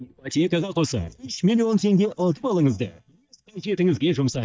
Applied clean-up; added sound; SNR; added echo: neural mask model DeepFilterNet 3.